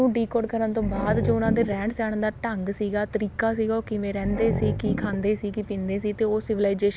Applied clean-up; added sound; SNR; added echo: none; Growling; 7 dB; none.